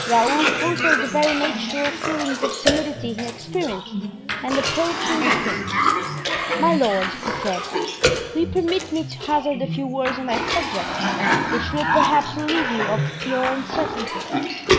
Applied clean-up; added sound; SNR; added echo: none; Cough; -1 dB; none.